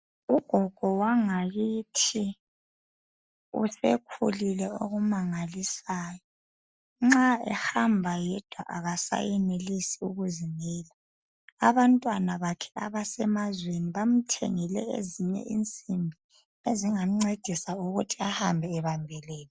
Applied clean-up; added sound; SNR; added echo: none; none; none; none.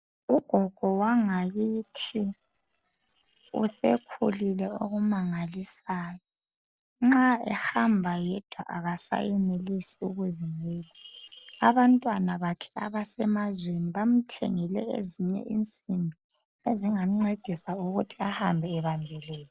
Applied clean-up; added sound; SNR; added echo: neural separator model SepFormer DNS4.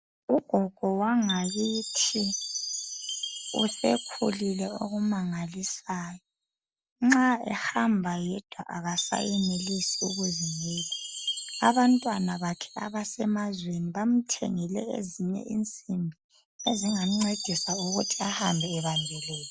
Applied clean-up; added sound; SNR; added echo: none; Chime; 9 dB; none.